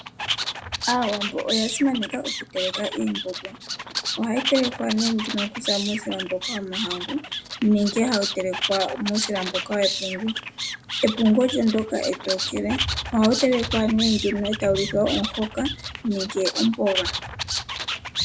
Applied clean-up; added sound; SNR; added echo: none; Animal; 6 dB; none.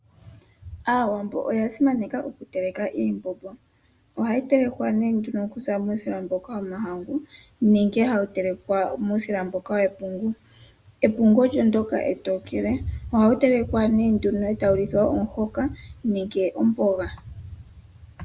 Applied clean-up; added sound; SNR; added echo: none; none; none; none.